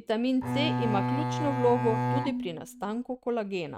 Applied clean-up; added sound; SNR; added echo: neural mask model RNNoise.